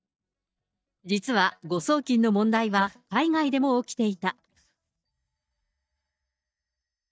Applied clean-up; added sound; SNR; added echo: neural mask model DeepFilterNet 3.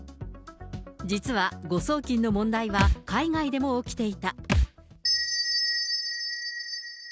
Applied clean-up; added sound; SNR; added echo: none; Thump, thud; 1 dB; none.